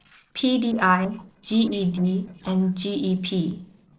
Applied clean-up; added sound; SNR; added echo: neural separator model SepFormer DNS4.